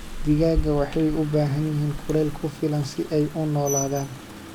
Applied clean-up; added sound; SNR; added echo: none; Rain; 8 dB; none.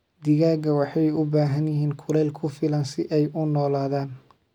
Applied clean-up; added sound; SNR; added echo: none; none; none; none.